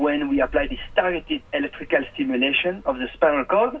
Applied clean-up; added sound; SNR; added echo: none; Car passing by; 19 dB; reverberation time 0.4 s.